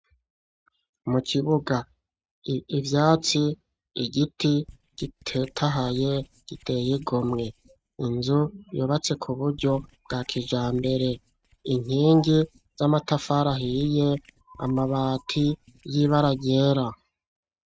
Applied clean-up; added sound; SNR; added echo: neural mask model RNNoise.